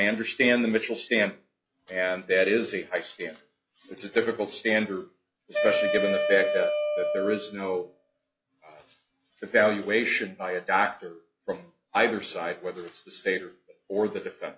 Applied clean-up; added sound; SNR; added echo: classical method log-MMSE.